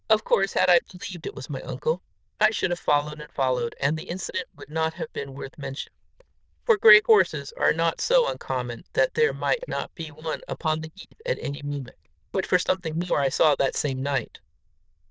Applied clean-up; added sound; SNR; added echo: neural diffusion model UNIVERSE++.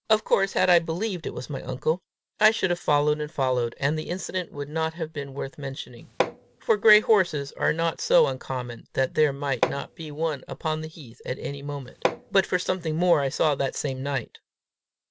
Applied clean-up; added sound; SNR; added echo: none; Hammer; 6 dB; none.